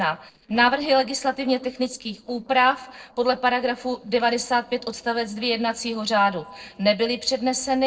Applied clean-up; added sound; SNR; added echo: neural separator model SepFormer DNS4.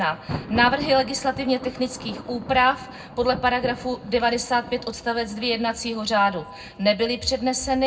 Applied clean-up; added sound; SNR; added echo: none; Thunder; 14 dB; reverberation time 0.3 s.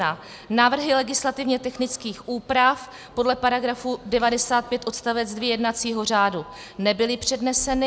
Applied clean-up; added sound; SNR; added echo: none; none; none; none.